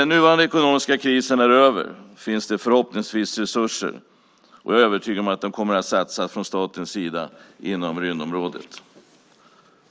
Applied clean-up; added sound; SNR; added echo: none; none; none; none.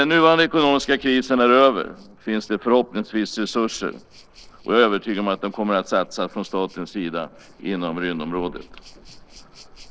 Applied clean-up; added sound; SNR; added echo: neural separator model SepFormer DNS4.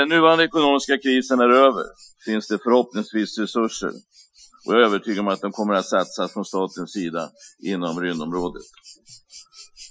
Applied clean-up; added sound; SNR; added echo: classical method Wiener filter.